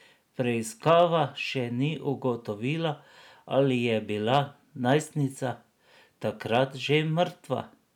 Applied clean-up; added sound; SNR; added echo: none; none; none; none.